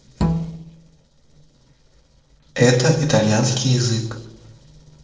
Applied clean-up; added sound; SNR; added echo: neural separator model SepFormer DNS4.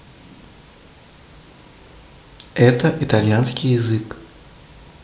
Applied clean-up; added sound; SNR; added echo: none; none; none; none.